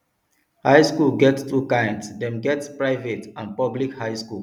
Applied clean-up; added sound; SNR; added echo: none; none; none; none.